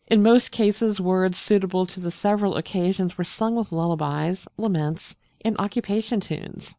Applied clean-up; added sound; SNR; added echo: none; none; none; none.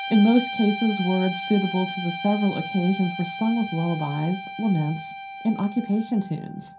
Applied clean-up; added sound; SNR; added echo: none; Guitar; 10 dB; reverberation time 0.3 s.